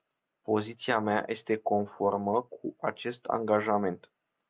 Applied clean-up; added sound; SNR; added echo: none; none; none; none.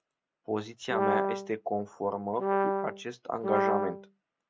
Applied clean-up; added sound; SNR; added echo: none; Brass instrument; -4 dB; none.